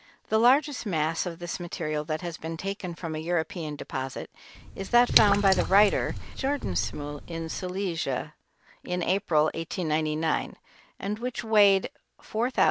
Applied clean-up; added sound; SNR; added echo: none; Drip / Water; 4 dB; none.